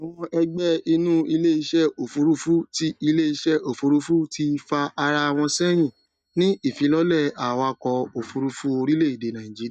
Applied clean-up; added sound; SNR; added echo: neural mask model DeepFilterNet 3.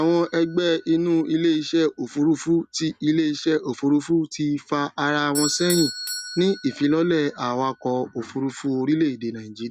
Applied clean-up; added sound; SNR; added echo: none; Bell / Doorbell; 15 dB; none.